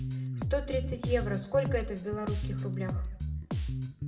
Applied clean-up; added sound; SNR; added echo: none; Bass guitar; -1 dB; reverberation time 0.7 s.